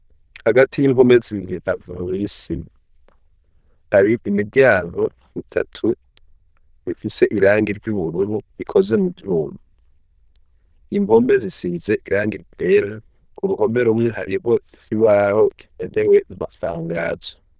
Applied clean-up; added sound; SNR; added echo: neural diffusion model UNIVERSE++.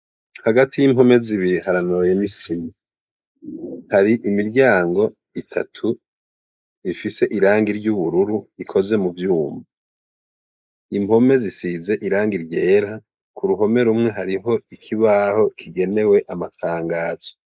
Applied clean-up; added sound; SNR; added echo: neural mask model Resemble Enhance denoiser.